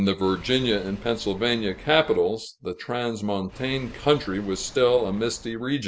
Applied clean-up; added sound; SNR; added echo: none; Engine / Car; 19 dB; none.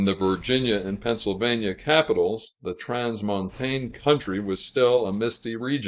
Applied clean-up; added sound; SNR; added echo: neural mask model DeepFilterNet 3.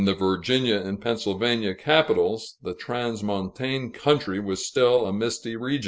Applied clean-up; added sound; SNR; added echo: none; none; none; none.